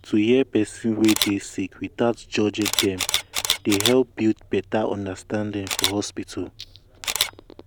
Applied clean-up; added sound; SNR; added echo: none; Camera; 6 dB; none.